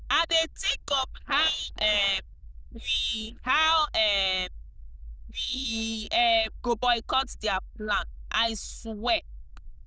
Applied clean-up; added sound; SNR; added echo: neural diffusion model UNIVERSE++.